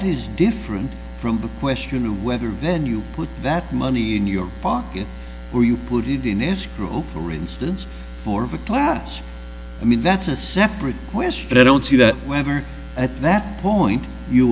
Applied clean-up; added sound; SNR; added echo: none; none; none; none.